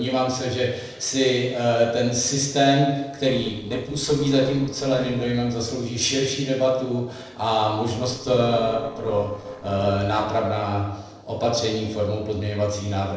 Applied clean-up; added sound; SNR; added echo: neural separator model SepFormer DNS4.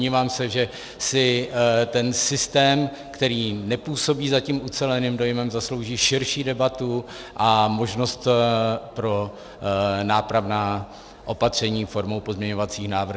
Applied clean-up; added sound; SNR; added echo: none; none; none; none.